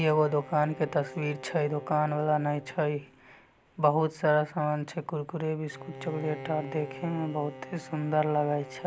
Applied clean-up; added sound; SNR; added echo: none; Bowed string instrument; 17 dB; none.